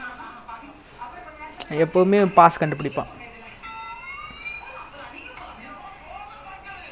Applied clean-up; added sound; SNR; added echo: none; none; none; none.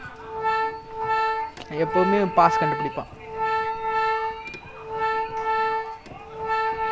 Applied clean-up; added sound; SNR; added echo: none; Organ; -3 dB; none.